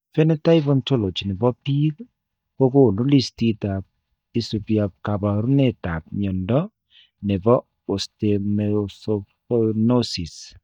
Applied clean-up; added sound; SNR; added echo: neural mask model DeepFilterNet 3.